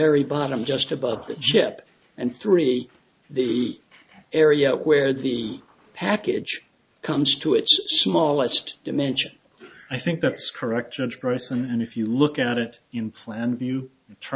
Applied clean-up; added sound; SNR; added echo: none; none; none; none.